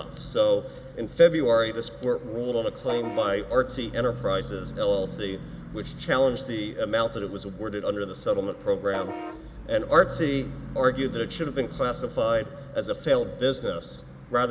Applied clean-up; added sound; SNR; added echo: none; Bus / Vehicle horn, car horn, honking; 13 dB; none.